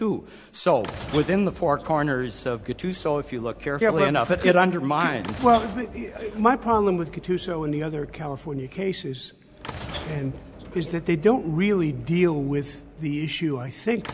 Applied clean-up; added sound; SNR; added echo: none; Sliding door / Train; 17 dB; none.